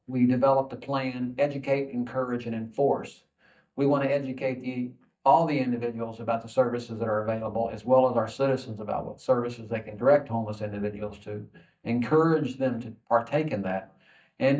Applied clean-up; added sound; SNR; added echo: neural mask model DeepFilterNet 3.